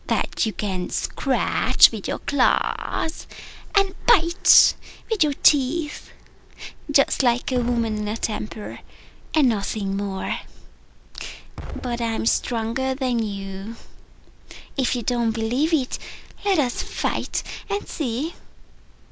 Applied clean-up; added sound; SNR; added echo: none; Explosion; 17 dB; none.